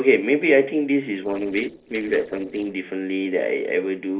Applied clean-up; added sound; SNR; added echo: neural separator model SepFormer DNS4.